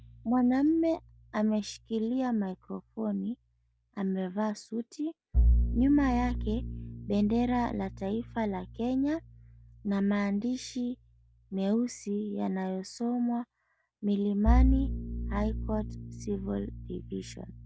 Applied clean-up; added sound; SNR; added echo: none; Bowed string instrument; 4 dB; none.